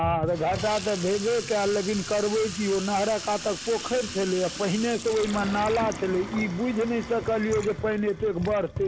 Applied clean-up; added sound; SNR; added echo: none; Sink (filling or washing) / Water tap, faucet; 10 dB; none.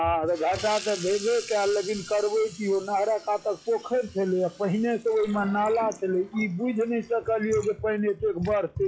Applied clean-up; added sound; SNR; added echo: classical method log-MMSE.